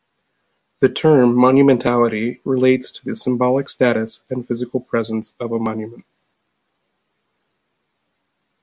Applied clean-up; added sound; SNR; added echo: none; none; none; none.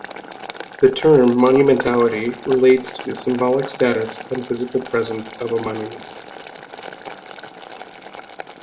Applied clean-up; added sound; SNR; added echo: none; Boiling; 15 dB; reverberation time 0.4 s.